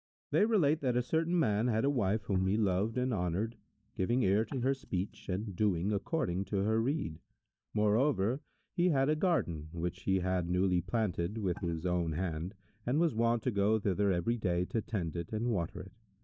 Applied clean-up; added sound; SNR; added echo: neural mask model DeepFilterNet 3.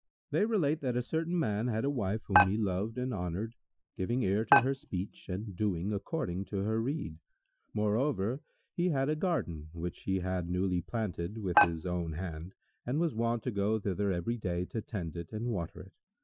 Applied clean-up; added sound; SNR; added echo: classical method Wiener filter.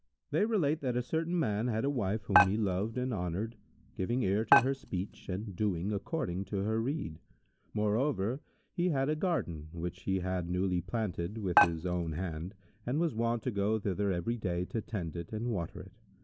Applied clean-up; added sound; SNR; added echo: none; Dishes, pots, and pans; 0 dB; none.